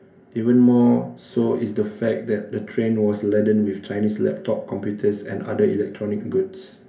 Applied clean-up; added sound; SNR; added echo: none; none; none; reverberation time 0.3 s.